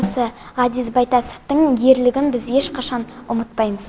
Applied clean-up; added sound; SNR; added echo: none; Snare drum; 15 dB; none.